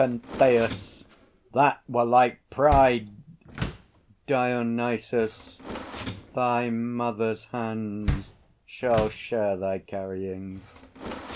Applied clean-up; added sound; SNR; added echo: none; Door; 11 dB; none.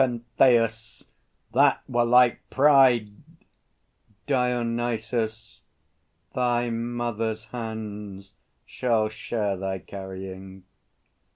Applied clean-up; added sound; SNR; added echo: none; none; none; none.